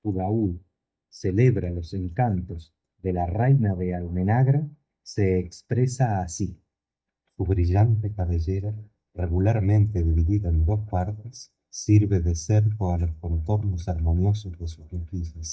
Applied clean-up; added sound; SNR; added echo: neural mask model DeepFilterNet 3.